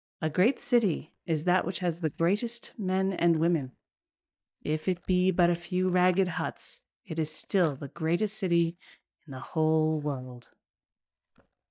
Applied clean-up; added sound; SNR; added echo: neural mask model DeepFilterNet 3.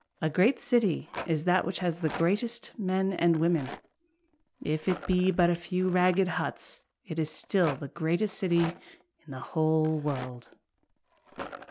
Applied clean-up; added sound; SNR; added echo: none; Rattle; 17 dB; none.